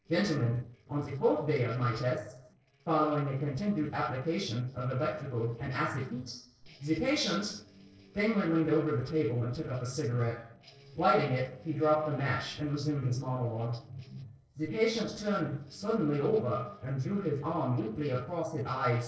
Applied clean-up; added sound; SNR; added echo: neural separator model SepFormer DNS4.